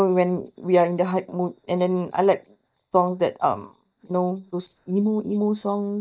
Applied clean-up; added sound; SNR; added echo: neural mask model DeepFilterNet 3.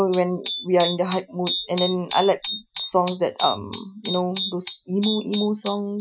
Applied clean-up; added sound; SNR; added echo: classical method Wiener filter.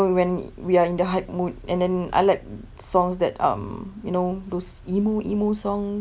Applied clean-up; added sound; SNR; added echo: none; none; none; none.